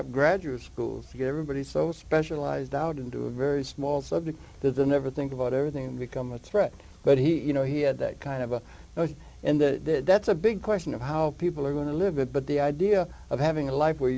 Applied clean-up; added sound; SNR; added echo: none; none; none; none.